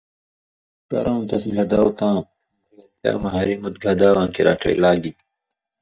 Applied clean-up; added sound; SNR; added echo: neural mask model DeepFilterNet 3.